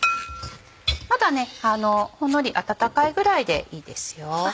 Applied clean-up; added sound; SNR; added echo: none; none; none; none.